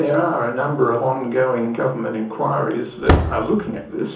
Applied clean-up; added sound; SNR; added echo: none; Slam; 6 dB; reverberation time 0.7 s.